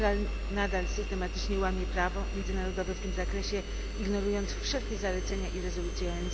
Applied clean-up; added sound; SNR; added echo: none; Engine; -1 dB; none.